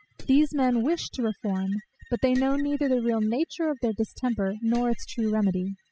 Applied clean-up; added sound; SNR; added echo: classical method spectral subtraction.